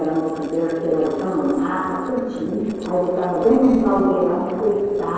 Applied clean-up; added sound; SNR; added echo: neural separator model SepFormer DNS4.